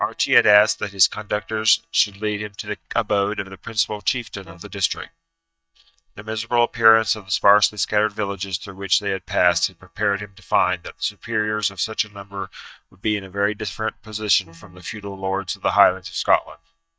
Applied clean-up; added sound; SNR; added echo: neural mask model DeepFilterNet 3.